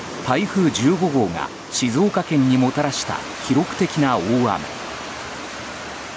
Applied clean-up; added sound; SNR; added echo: none; none; none; none.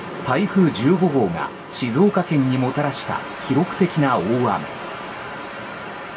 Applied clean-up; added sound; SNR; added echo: none; none; none; reverberation time 0.2 s.